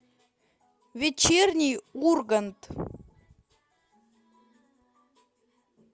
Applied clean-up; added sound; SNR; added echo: none; none; none; none.